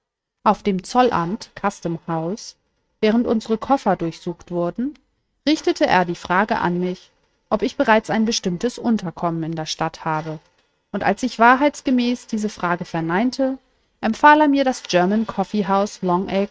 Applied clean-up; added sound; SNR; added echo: neural mask model RNNoise.